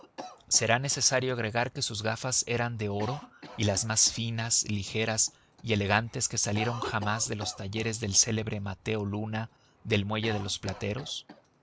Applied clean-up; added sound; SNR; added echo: none; Cough; 17 dB; none.